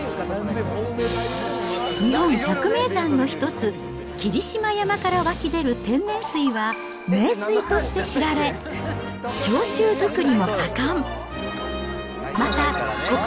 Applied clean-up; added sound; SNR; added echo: none; none; none; none.